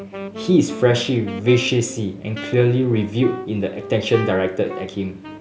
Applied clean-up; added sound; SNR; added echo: none; Wind instrument, woodwind instrument; 13 dB; none.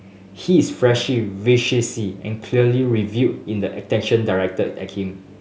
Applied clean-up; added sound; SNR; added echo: none; none; none; none.